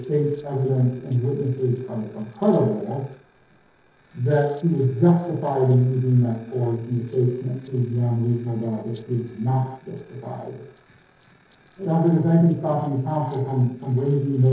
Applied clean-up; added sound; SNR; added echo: neural separator model SepFormer DNS4.